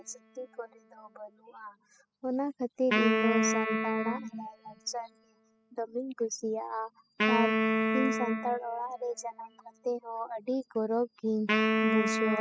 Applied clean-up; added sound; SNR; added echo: classical method spectral subtraction.